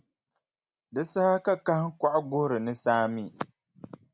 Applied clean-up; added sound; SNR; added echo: none; none; none; none.